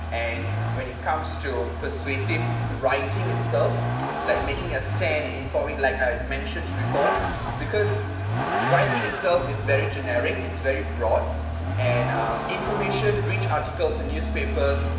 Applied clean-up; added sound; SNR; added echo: none; Vehicle; 0 dB; reverberation time 1.2 s.